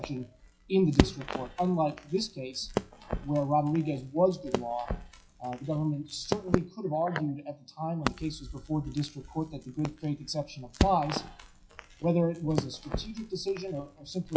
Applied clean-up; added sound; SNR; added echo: classical method WPE with log-MMSE.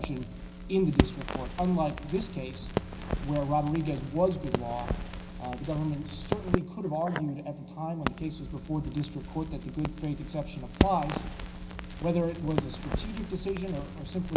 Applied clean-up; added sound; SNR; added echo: none; Crackle; 3 dB; reverberation time 0.4 s.